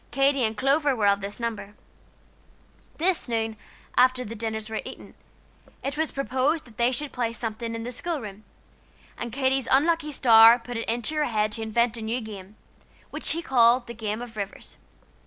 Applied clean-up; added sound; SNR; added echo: none; none; none; none.